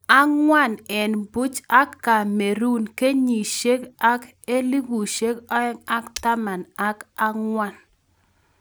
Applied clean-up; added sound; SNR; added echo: none; Shatter; 15 dB; none.